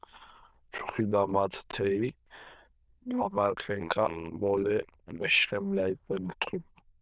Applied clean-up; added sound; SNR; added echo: neural diffusion model UNIVERSE++.